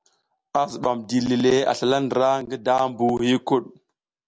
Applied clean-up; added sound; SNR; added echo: none; none; none; none.